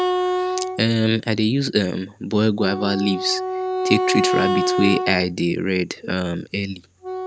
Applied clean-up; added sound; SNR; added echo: none; Wind instrument, woodwind instrument; 3 dB; none.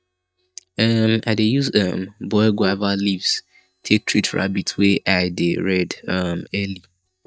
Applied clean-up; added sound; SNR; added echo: neural mask model DeepFilterNet 3.